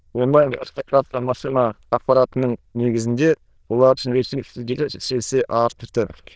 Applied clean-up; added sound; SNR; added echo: neural diffusion model UNIVERSE++.